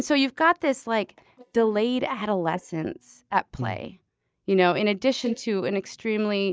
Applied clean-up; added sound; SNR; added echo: neural mask model DeepFilterNet 3.